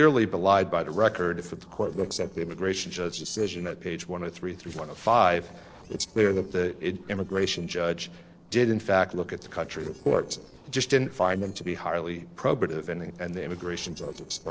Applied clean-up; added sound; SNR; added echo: neural separator model SepFormer DNS4.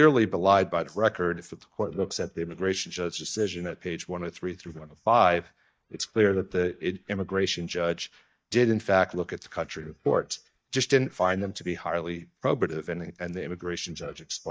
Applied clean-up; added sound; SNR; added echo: neural mask model DeepFilterNet 3.